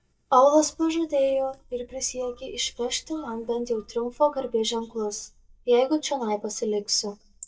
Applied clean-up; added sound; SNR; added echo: neural mask model DeepFilterNet 3.